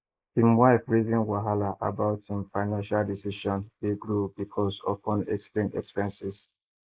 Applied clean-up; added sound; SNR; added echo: neural mask model Resemble Enhance denoiser.